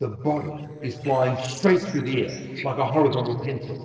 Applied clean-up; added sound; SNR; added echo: neural separator model SepFormer DNS4.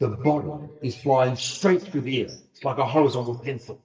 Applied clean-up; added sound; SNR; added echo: neural mask model DeepFilterNet 3.